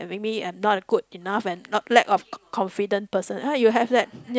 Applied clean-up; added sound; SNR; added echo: none; none; none; none.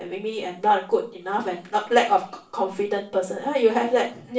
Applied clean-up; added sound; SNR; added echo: none; none; none; reverberation time 0.3 s.